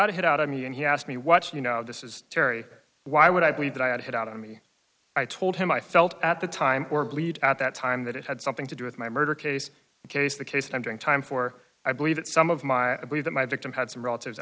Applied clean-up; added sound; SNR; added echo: none; none; none; none.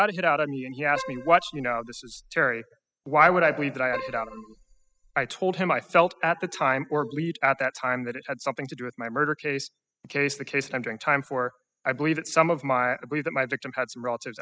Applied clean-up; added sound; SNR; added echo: classical method spectral subtraction.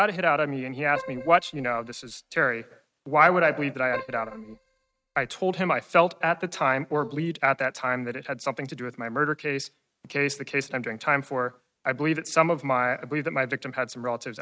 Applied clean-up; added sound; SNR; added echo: neural mask model RNNoise.